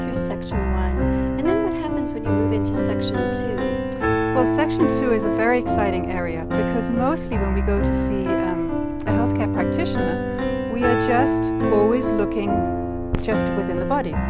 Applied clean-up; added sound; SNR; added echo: none; Piano; -3 dB; none.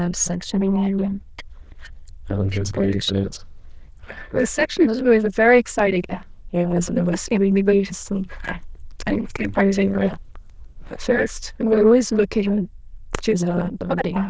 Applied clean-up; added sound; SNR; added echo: neural diffusion model UNIVERSE++.